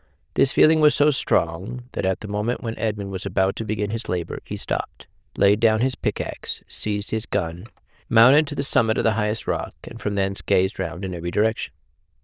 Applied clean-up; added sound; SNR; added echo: neural diffusion model UNIVERSE++.